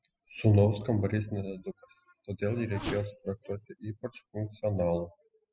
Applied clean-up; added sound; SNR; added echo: classical method spectral subtraction.